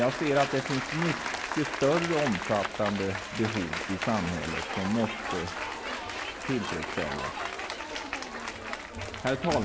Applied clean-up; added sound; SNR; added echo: none; Applause / Cheering; 4 dB; none.